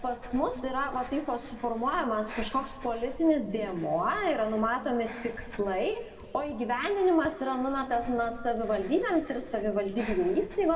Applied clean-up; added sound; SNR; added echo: none; Breathing; 14 dB; reverberation time 1.7 s.